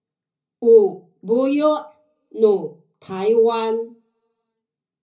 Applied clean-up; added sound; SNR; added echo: none; none; none; reverberation time 0.4 s.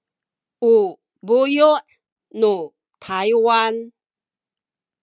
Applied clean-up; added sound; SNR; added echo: none; none; none; none.